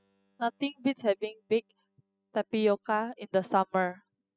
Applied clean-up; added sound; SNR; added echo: classical method spectral subtraction.